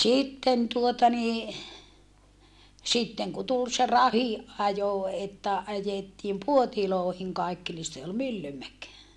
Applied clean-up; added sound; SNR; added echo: none; none; none; none.